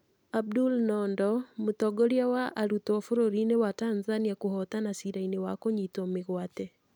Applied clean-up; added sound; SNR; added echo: none; none; none; none.